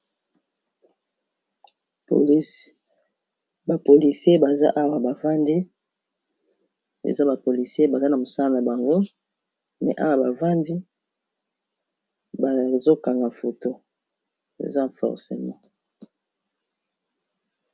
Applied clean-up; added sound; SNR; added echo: none; none; none; none.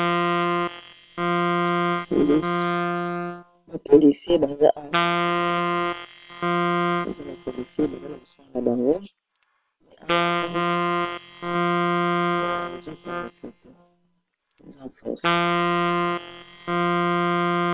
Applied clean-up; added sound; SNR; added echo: neural separator model SepFormer WHAM!.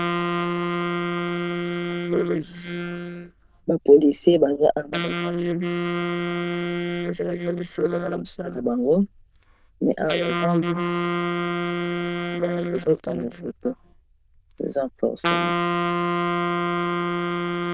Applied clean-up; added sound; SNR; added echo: neural diffusion model UNIVERSE++.